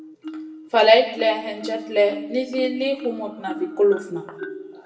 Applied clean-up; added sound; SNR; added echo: none; Marimba, xylophone; 13 dB; reverberation time 0.8 s.